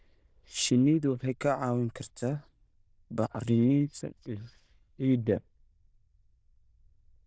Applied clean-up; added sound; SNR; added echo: neural diffusion model UNIVERSE++.